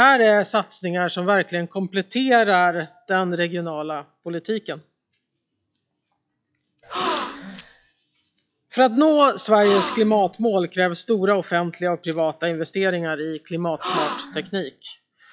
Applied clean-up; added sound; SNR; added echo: classical method log-MMSE.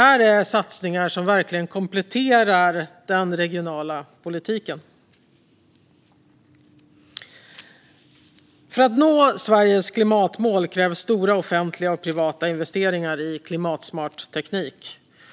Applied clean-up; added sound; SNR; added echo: none; none; none; none.